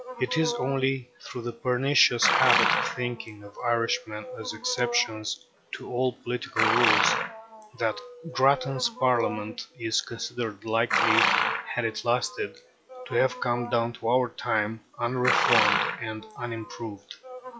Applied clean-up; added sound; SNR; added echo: classical method log-MMSE.